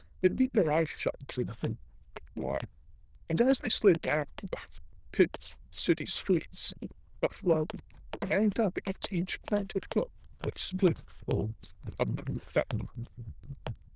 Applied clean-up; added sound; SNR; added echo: neural diffusion model UNIVERSE++.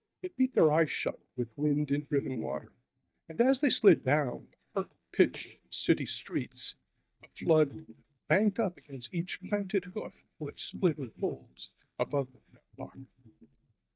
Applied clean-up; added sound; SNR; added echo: neural mask model DeepFilterNet 3.